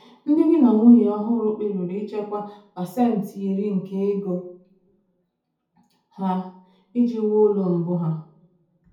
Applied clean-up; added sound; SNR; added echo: none; none; none; reverberation time 0.6 s.